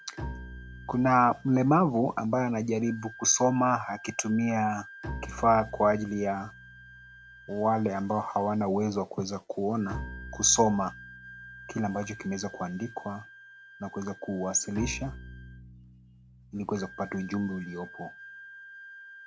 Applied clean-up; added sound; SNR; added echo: none; Wind instrument, woodwind instrument + Bowed string instrument; 15 dB; none.